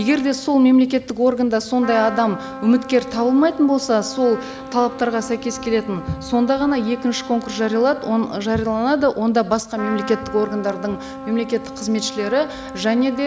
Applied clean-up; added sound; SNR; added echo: none; Trumpet; 14 dB; none.